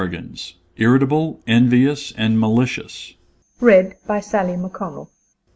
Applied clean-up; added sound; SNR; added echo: none; none; none; none.